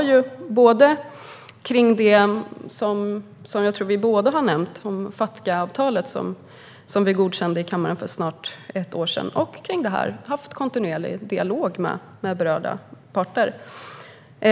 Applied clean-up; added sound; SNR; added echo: none; none; none; none.